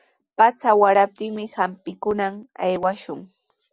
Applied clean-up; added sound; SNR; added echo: none; none; none; none.